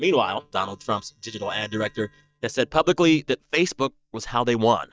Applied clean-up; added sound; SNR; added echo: neural mask model DeepFilterNet 3.